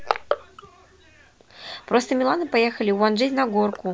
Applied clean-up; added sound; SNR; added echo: none; Crushing; 11 dB; none.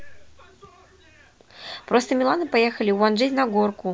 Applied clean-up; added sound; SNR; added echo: none; none; none; none.